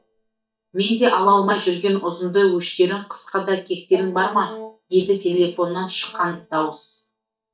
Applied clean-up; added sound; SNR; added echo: neural mask model DeepFilterNet 3.